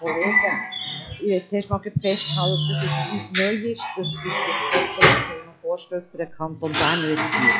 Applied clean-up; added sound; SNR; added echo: classical method log-MMSE.